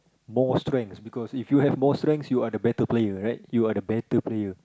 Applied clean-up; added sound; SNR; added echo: none; none; none; none.